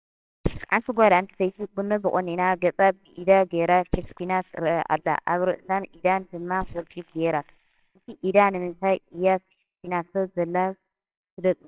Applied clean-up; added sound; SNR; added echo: neural separator model SepFormer WHAMR!.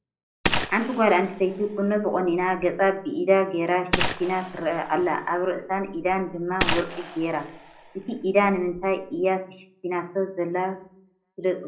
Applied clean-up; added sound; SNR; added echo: none; Gunshot, gunfire; 7 dB; reverberation time 0.5 s.